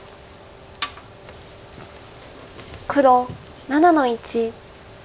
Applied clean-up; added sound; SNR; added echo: none; none; none; none.